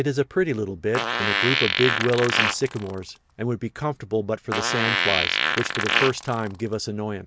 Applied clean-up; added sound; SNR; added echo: none; Fart; 0 dB; none.